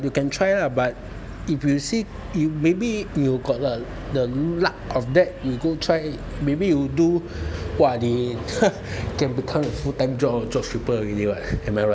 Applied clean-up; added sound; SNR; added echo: none; none; none; none.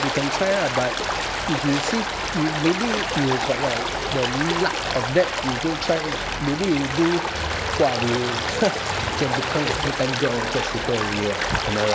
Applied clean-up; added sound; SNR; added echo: none; Stream; 1 dB; none.